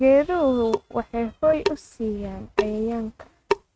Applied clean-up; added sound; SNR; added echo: neural mask model RNNoise.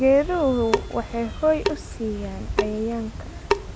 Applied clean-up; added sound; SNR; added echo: none; Drip / Sink (filling or washing) / Water tap, faucet; 5 dB; none.